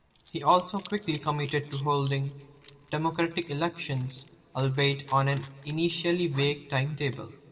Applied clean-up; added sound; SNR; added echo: none; Coin (dropping) / Zipper (clothing); 17 dB; reverberation time 1.4 s.